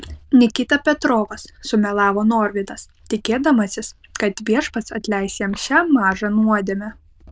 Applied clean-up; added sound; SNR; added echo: neural diffusion model UNIVERSE++.